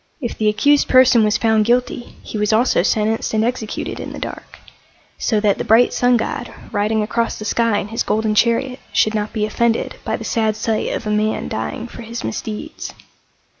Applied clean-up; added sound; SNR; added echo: none; none; none; none.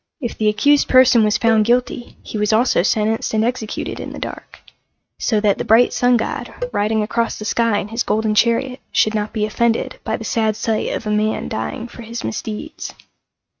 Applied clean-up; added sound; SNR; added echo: neural mask model RNNoise.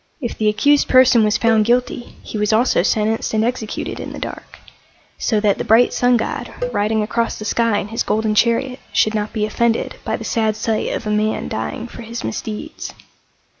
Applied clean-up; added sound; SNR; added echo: none; Cowbell; 13 dB; none.